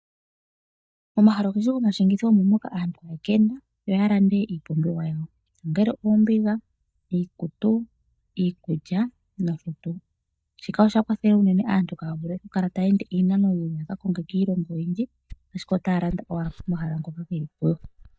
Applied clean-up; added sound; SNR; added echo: neural mask model DeepFilterNet 3.